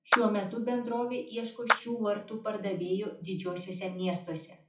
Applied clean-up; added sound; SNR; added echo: none; Clapping; 1 dB; reverberation time 0.3 s.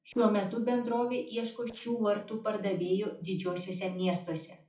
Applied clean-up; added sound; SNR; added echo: neural separator model SepFormer DNS4.